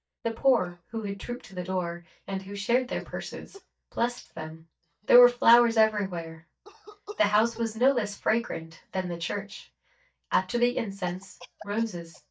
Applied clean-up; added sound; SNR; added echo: neural mask model DeepFilterNet 3.